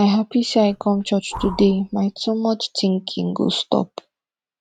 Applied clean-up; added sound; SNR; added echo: neural mask model RNNoise.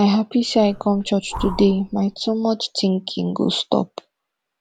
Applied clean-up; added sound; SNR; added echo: none; Breathing; 15 dB; none.